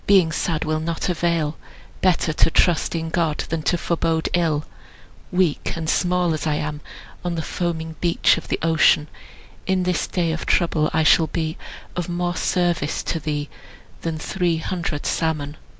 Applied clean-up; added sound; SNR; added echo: none; none; none; none.